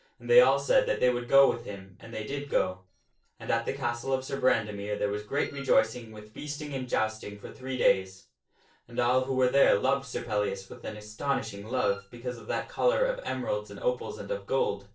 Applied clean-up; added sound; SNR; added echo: neural separator model SepFormer DNS4.